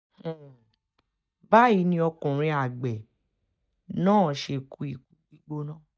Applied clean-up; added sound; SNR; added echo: neural mask model DeepFilterNet 3.